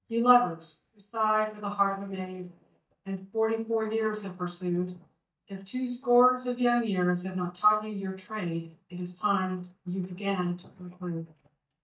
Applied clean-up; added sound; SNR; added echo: neural mask model DeepFilterNet 3.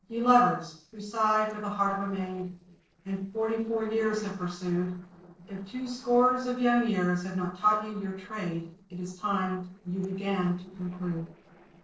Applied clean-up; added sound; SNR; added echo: neural separator model SepFormer DNS4.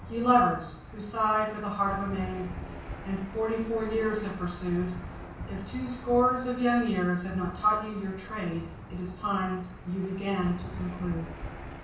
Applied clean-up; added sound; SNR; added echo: none; Engine / Aircraft; 11 dB; reverberation time 0.7 s.